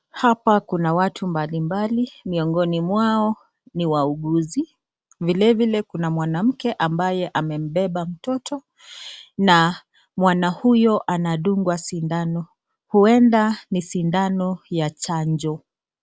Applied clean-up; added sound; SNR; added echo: none; none; none; none.